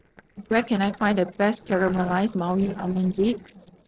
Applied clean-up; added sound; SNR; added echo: neural separator model SepFormer DNS4.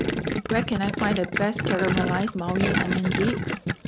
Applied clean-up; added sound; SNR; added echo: none; Gurgling; 0 dB; none.